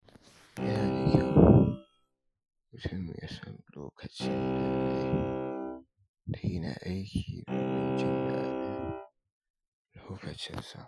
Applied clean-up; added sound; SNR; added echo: classical method Wiener filter.